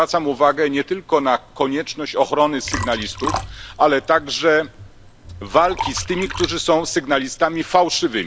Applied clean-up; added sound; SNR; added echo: none; Liquid; 13 dB; none.